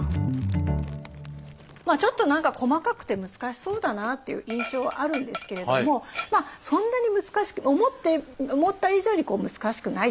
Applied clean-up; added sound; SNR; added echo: none; Dog; 18 dB; none.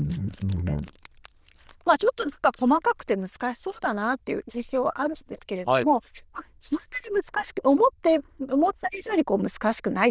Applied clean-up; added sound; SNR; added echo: neural diffusion model UNIVERSE++.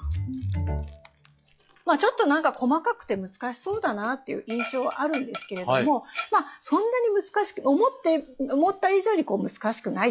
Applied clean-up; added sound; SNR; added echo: classical method log-MMSE.